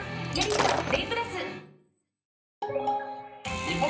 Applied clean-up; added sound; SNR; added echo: none; Shatter; 0 dB; reverberation time 0.6 s.